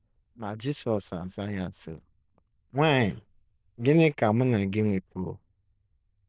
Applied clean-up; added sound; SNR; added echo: neural diffusion model UNIVERSE++.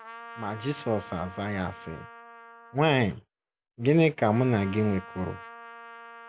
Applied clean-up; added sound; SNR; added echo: none; Trumpet; 17 dB; none.